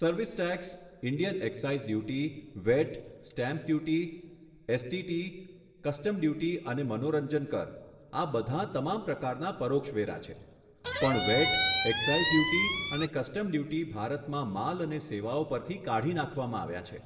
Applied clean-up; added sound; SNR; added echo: none; Squeak; -3 dB; reverberation time 1.2 s.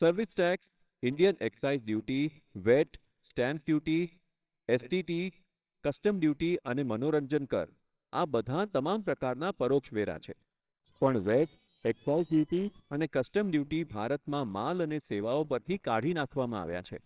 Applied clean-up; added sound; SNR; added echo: neural separator model SepFormer WHAMR!.